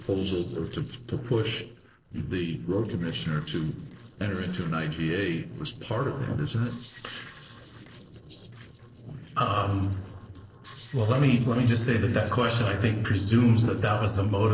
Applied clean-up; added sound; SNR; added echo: neural separator model SepFormer DNS4.